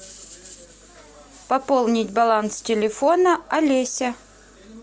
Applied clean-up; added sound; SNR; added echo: none; none; none; none.